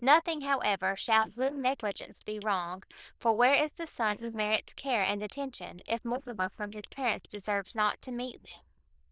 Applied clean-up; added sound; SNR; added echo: neural diffusion model UNIVERSE++.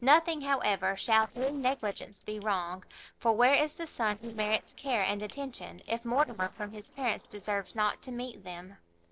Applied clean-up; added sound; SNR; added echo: neural separator model SepFormer DNS4.